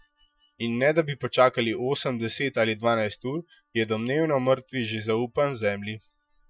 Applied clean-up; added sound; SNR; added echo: classical method Wiener filter.